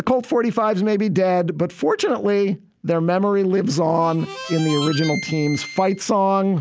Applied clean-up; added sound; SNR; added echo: none; Harmonica; 12 dB; none.